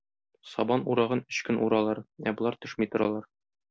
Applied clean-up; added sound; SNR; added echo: none; none; none; none.